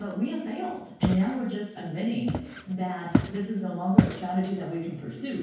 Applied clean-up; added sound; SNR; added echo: none; Walk, footsteps; 1 dB; reverberation time 0.6 s.